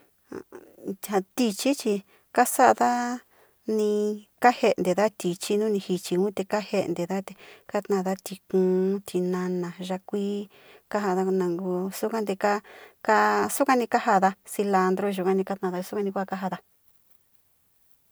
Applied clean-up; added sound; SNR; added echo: none; none; none; none.